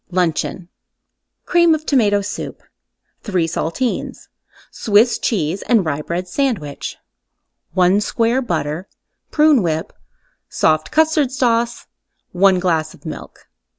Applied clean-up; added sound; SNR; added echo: none; none; none; none.